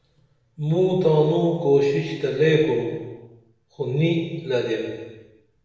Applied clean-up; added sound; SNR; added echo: none; none; none; reverberation time 1.2 s.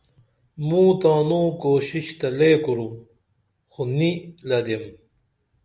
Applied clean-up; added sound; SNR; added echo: none; none; none; none.